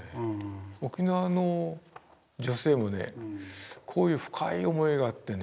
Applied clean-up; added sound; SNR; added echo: none; none; none; none.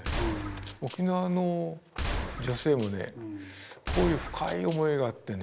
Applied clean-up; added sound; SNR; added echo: none; Gunshot, gunfire; 6 dB; none.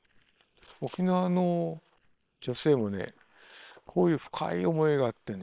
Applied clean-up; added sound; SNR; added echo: neural separator model SepFormer WHAM!.